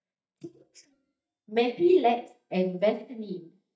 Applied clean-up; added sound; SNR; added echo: neural mask model DeepFilterNet 3.